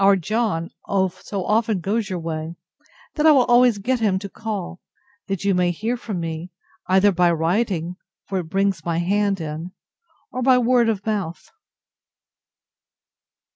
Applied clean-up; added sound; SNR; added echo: none; none; none; none.